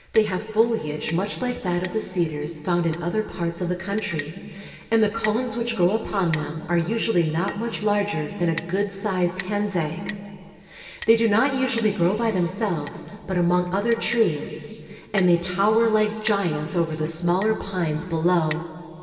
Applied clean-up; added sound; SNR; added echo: none; Chink, clink; 19 dB; reverberation time 2.4 s.